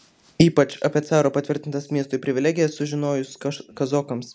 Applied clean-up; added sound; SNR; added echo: none; none; none; none.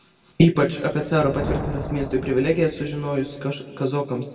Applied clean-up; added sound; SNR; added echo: none; Thunder; 12 dB; reverberation time 1.5 s.